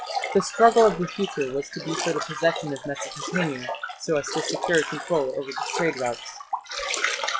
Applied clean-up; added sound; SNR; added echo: classical method log-MMSE.